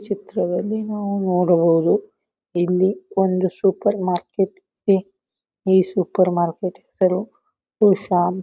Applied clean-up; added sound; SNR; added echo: none; none; none; none.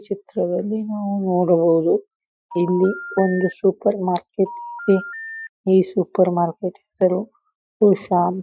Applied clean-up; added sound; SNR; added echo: classical method Wiener filter.